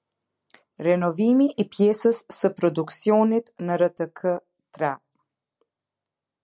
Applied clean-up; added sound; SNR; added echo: none; none; none; none.